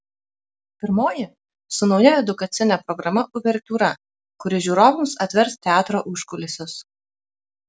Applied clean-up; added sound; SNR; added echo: none; none; none; none.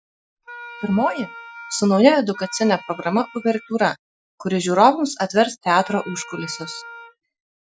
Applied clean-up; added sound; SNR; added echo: classical method Wiener filter.